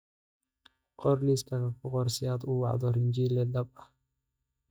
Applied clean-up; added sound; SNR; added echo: neural mask model DeepFilterNet 3.